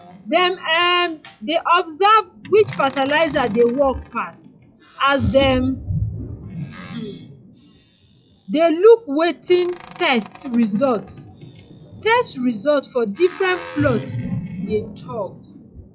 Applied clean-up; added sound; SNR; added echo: classical method log-MMSE.